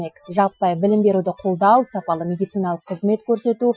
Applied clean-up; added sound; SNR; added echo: classical method Wiener filter.